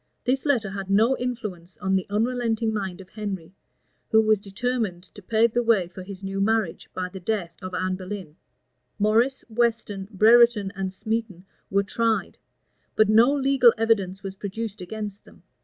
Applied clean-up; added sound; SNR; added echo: none; none; none; none.